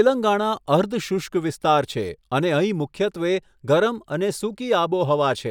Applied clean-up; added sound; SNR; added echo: none; none; none; none.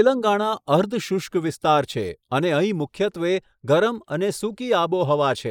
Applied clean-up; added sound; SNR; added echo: neural mask model Resemble Enhance denoiser.